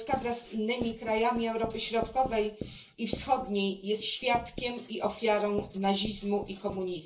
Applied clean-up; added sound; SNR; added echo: none; Writing; 13 dB; reverberation time 0.3 s.